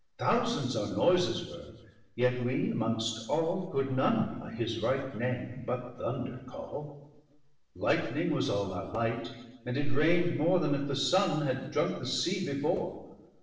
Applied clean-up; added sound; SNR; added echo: neural separator model SepFormer DNS4.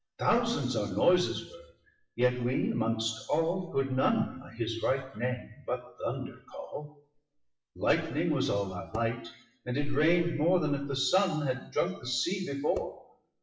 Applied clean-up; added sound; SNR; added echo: classical method WPE with log-MMSE.